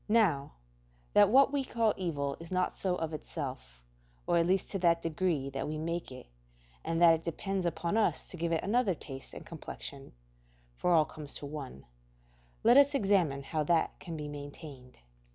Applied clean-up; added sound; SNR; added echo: none; none; none; none.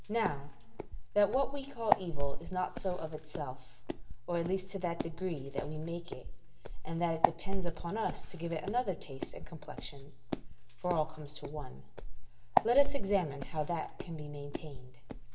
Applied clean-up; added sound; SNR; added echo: none; Walk, footsteps; -4 dB; reverberation time 0.7 s.